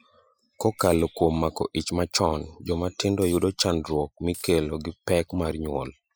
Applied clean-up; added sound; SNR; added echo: classical method Wiener filter.